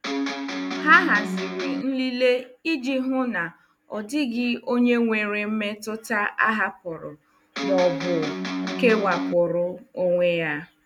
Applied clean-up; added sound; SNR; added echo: none; Electric guitar; 4 dB; none.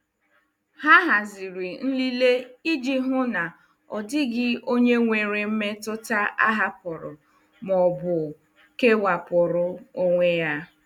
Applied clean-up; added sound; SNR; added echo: none; none; none; none.